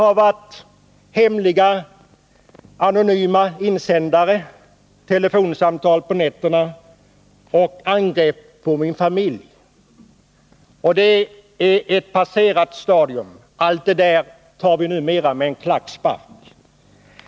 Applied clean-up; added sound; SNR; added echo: none; none; none; none.